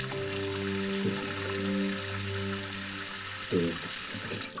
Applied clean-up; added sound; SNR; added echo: none; Sink (filling or washing) / Water tap, faucet; 1 dB; reverberation time 0.4 s.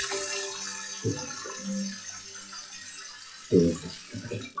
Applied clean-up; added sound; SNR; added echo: classical method WPE with log-MMSE.